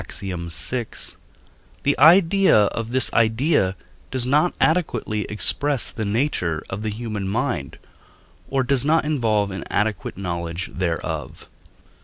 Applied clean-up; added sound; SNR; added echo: none; none; none; none.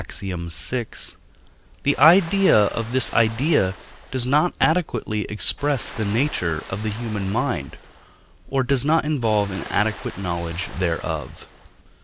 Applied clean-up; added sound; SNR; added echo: none; Ocean; 17 dB; none.